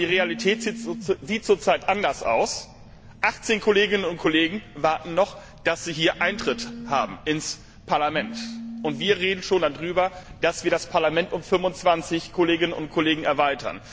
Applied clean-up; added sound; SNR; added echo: none; Telephone; 16 dB; none.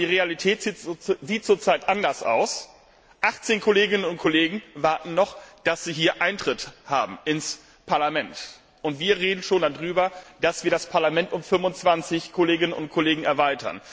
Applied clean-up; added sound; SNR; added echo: none; none; none; none.